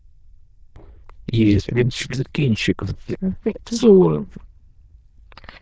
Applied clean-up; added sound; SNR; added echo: neural diffusion model UNIVERSE++.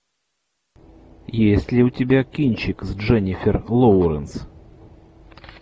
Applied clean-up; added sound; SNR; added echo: none; none; none; none.